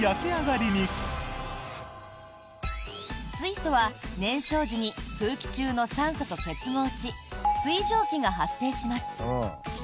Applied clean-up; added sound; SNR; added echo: none; Bell; 9 dB; none.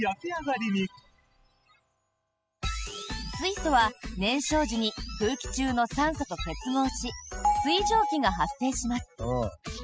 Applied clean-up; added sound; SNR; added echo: classical method spectral subtraction.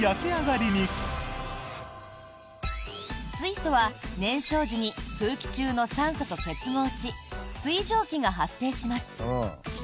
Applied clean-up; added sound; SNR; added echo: none; none; none; none.